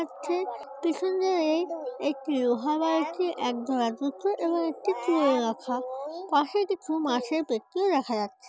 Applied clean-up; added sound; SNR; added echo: none; none; none; none.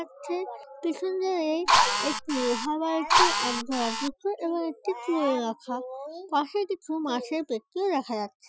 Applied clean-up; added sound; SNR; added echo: classical method Wiener filter.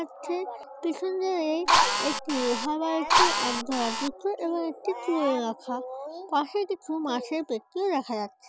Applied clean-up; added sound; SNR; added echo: none; Drill; -4 dB; none.